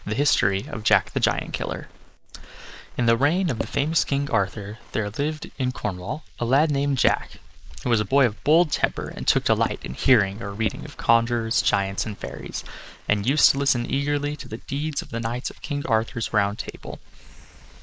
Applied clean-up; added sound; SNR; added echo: neural mask model Resemble Enhance denoiser.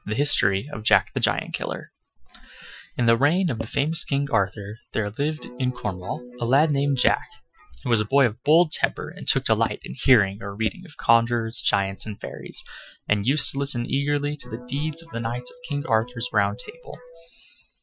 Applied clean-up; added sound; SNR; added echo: classical method Wiener filter.